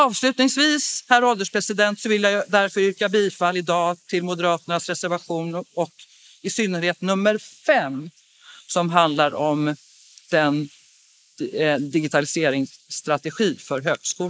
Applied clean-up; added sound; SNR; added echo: neural mask model Resemble Enhance denoiser.